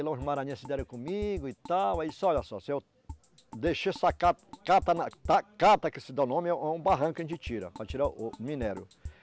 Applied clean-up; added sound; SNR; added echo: none; Drum kit; 15 dB; none.